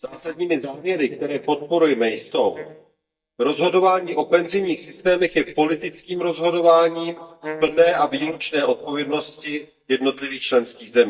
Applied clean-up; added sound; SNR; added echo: neural mask model DeepFilterNet 3.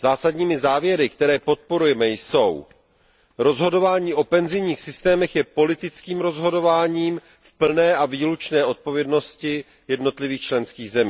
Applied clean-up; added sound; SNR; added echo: none; none; none; none.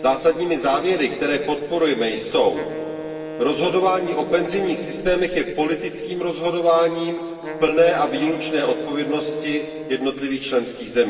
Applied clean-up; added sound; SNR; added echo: none; Wind instrument, woodwind instrument; 13 dB; reverberation time 2.3 s.